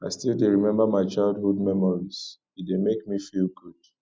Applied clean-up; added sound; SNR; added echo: none; none; none; none.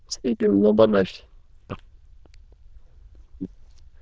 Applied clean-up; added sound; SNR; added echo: neural diffusion model UNIVERSE++.